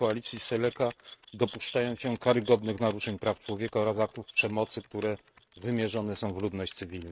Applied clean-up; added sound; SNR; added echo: neural mask model RNNoise.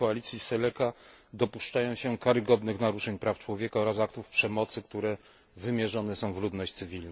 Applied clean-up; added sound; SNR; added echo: none; none; none; none.